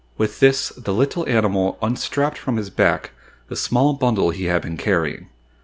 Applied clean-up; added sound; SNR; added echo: none; none; none; none.